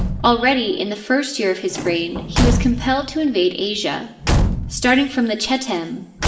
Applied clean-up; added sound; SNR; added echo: none; Slam / Truck / Car; 4 dB; reverberation time 0.9 s.